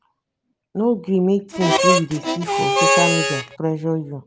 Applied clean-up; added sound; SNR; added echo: none; Harmonica; -4 dB; none.